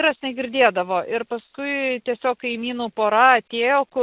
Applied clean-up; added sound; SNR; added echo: none; none; none; none.